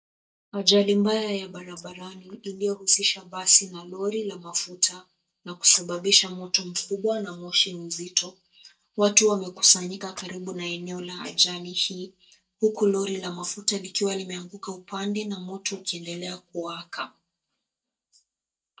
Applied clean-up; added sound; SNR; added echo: neural mask model DeepFilterNet 3.